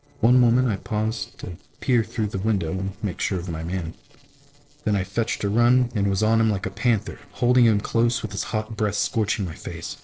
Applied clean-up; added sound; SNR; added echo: neural separator model SepFormer DNS4.